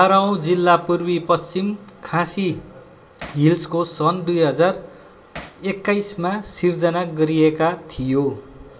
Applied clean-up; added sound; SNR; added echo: none; Hammer; 17 dB; reverberation time 0.4 s.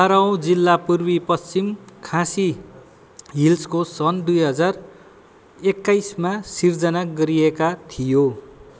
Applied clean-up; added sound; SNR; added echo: none; none; none; none.